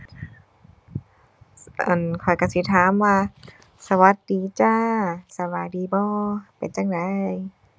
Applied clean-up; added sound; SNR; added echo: none; none; none; none.